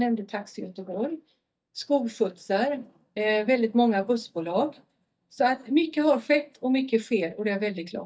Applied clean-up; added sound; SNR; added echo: neural mask model DeepFilterNet 3.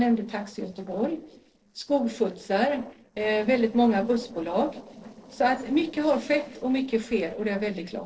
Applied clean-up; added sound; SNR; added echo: neural separator model SepFormer DNS4.